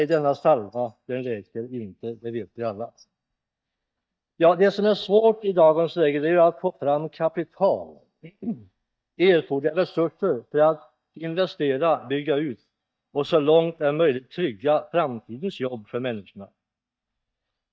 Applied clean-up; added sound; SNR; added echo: neural mask model DeepFilterNet 3.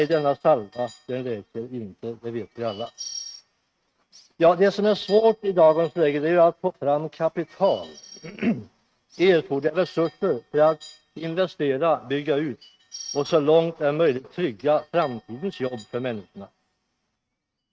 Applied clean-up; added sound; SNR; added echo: neural mask model RNNoise.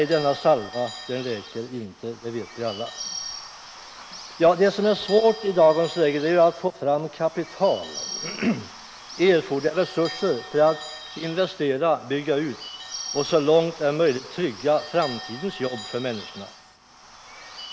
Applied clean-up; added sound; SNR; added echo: none; Bird / Bell; 15 dB; none.